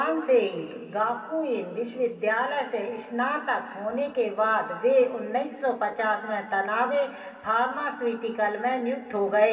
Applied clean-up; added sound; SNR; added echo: none; none; none; reverberation time 2.3 s.